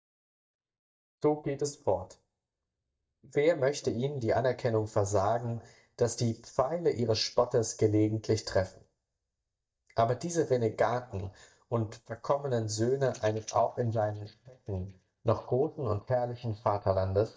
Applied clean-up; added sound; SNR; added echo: neural mask model DeepFilterNet 3.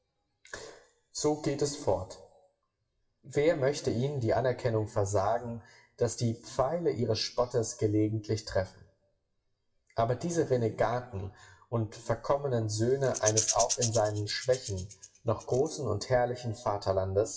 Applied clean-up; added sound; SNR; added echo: classical method WPE with log-MMSE.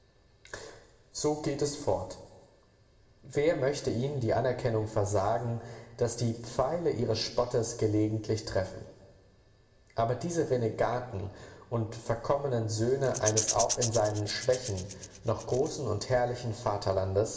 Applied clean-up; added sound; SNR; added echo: none; Rattle / Rattle (instrument); 7 dB; reverberation time 1.3 s.